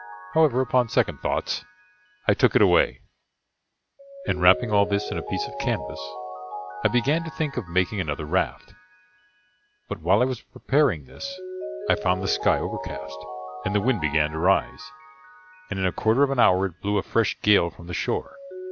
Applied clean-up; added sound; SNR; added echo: none; Mallet percussion; 12 dB; none.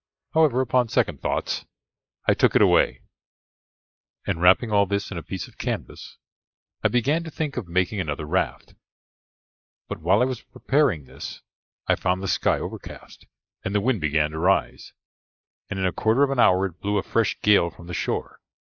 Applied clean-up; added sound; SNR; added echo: neural mask model Resemble Enhance denoiser.